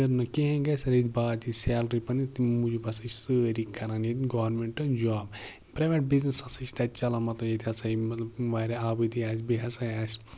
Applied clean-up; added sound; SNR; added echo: none; none; none; none.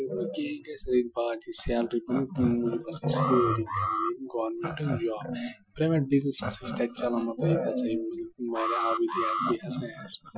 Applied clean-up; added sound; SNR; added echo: classical method Wiener filter.